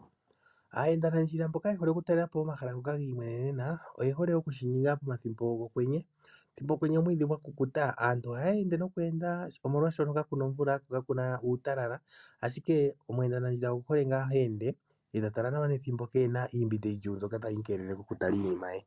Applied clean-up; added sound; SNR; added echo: none; none; none; none.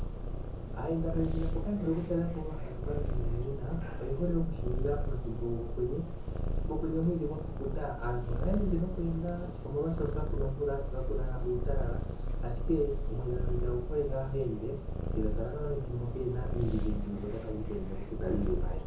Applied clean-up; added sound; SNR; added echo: none; Purr; -2 dB; reverberation time 0.5 s.